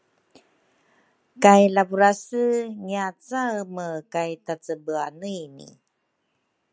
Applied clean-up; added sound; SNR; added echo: none; none; none; none.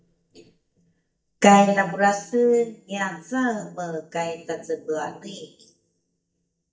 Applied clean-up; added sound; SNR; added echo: neural mask model DeepFilterNet 3.